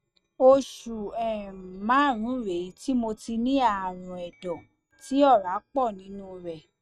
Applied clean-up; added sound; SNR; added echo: neural mask model RNNoise.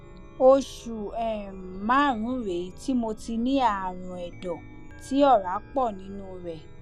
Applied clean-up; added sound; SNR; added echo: none; Chime; 16 dB; none.